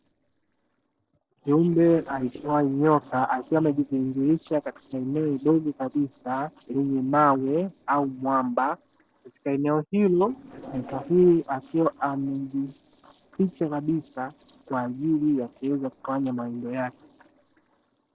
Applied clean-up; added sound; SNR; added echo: neural separator model SepFormer DNS4.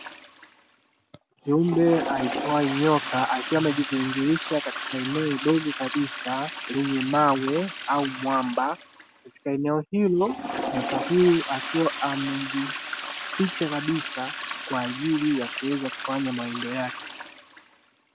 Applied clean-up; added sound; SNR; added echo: none; Toilet flush; 7 dB; none.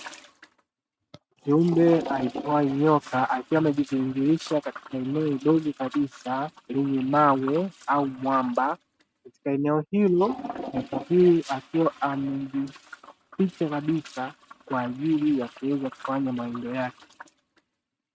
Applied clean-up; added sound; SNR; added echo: neural mask model RNNoise.